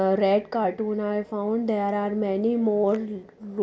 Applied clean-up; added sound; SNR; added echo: none; none; none; none.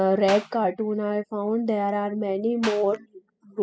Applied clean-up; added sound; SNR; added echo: classical method spectral subtraction.